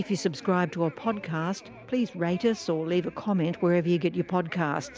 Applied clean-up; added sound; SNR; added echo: none; none; none; none.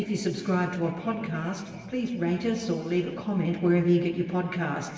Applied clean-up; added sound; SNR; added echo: none; none; none; reverberation time 1.3 s.